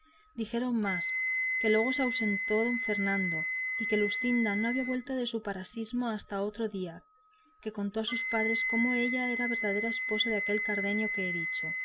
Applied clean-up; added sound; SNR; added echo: none; Wind instrument, woodwind instrument; 2 dB; none.